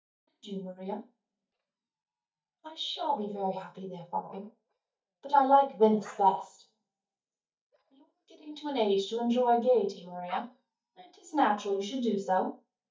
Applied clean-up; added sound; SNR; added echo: neural mask model DeepFilterNet 3.